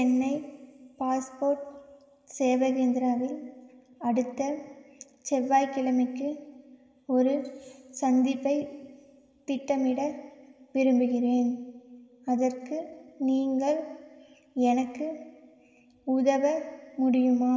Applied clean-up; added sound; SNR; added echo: none; none; none; reverberation time 2.0 s.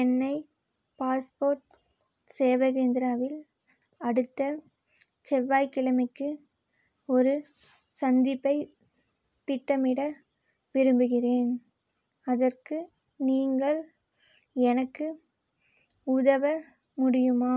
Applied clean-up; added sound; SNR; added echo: none; none; none; none.